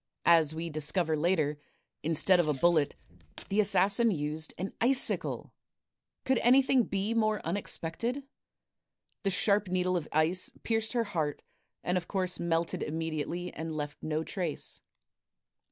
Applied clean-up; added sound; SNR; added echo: none; Packing tape, duct tape; 17 dB; none.